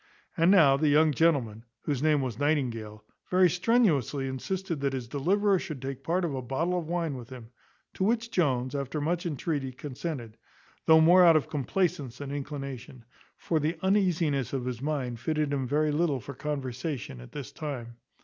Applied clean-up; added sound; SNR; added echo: none; none; none; none.